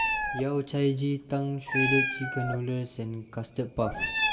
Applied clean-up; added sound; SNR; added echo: none; Meow; 2 dB; reverberation time 1.3 s.